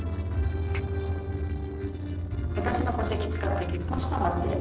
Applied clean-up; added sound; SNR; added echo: neural separator model SepFormer DNS4.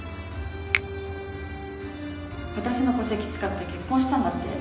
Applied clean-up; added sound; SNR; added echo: none; Finger snapping; 8 dB; reverberation time 1.0 s.